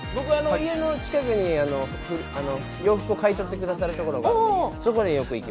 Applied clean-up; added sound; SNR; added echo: none; none; none; none.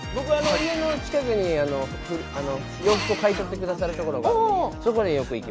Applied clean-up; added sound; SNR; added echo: none; Drill; 12 dB; none.